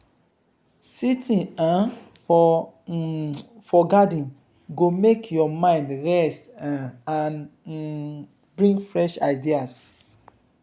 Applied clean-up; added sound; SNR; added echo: none; none; none; none.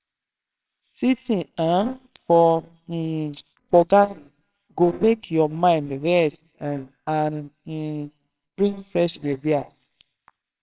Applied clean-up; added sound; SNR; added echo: neural separator model SepFormer WHAMR!.